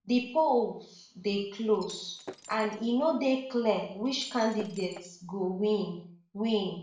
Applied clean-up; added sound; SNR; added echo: none; Shatter; 18 dB; reverberation time 0.5 s.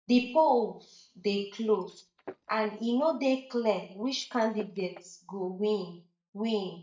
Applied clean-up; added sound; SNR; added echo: neural mask model DeepFilterNet 3.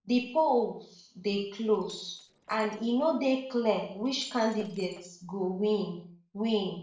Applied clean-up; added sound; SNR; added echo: neural separator model SepFormer DNS4.